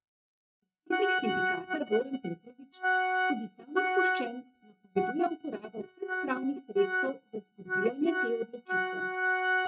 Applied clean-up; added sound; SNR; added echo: neural mask model RNNoise.